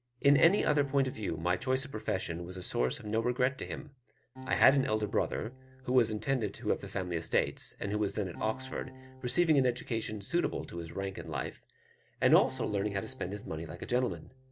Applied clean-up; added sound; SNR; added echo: none; Acoustic guitar; 19 dB; none.